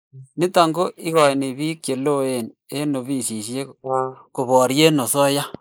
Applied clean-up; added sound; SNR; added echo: neural mask model Resemble Enhance denoiser.